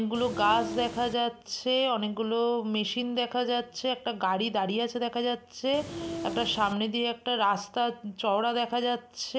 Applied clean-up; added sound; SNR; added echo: none; Train; 8 dB; none.